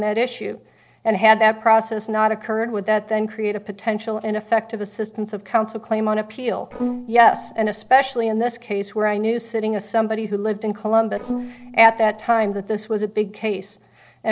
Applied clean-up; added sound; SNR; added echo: neural separator model SepFormer DNS4.